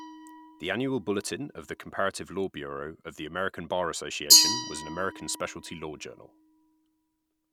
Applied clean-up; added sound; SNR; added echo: none; Glass; -3 dB; none.